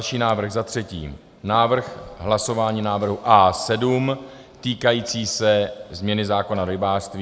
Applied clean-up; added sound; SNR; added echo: none; none; none; none.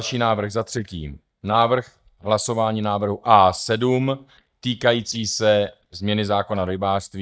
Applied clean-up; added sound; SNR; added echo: neural mask model DeepFilterNet 3.